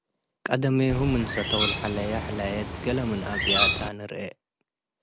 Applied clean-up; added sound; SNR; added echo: none; Bird; -1 dB; none.